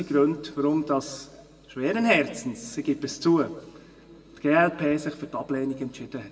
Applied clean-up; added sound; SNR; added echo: none; none; none; reverberation time 1.3 s.